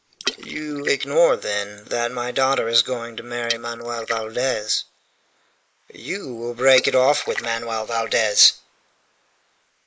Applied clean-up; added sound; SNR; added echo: neural mask model Resemble Enhance denoiser.